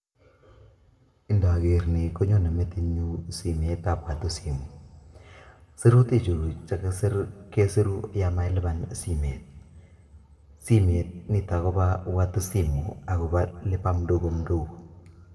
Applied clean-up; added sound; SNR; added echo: none; none; none; reverberation time 1.1 s.